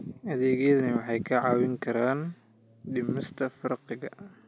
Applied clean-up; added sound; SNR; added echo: none; none; none; none.